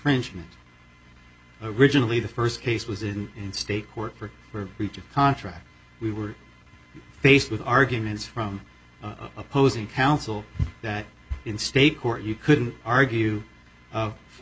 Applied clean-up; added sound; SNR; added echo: none; none; none; none.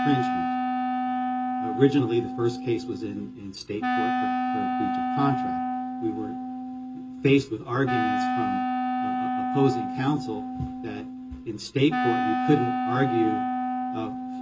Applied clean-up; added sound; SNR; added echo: none; Wind instrument, woodwind instrument; 0 dB; reverberation time 0.2 s.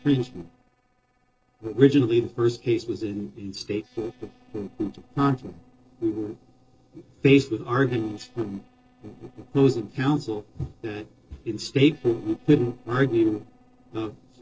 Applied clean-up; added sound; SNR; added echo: neural separator model SepFormer DNS4.